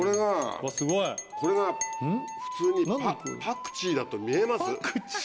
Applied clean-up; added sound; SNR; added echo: none; Chink, clink; 15 dB; none.